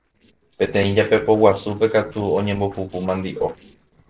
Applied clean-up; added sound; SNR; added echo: neural separator model SepFormer DNS4.